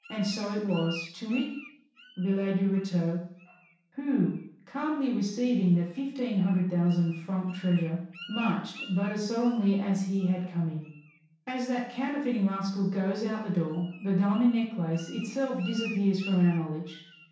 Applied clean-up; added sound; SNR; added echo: none; Bird; 20 dB; reverberation time 0.7 s.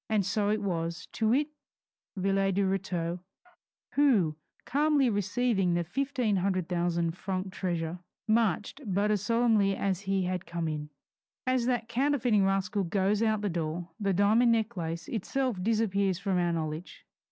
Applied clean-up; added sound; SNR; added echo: none; none; none; none.